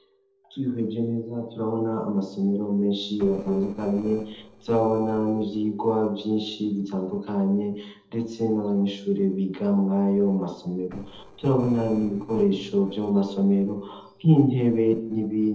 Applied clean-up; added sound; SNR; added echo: neural separator model SepFormer DNS4.